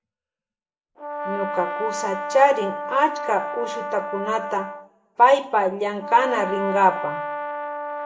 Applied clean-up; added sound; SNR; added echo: none; Brass instrument; 7 dB; reverberation time 0.4 s.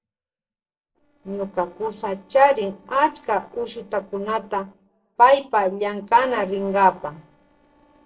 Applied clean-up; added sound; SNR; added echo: neural separator model SepFormer DNS4.